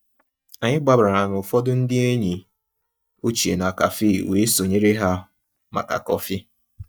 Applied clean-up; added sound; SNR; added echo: neural mask model DeepFilterNet 3.